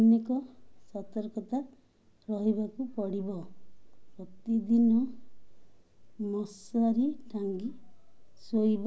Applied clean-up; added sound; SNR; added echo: none; none; none; none.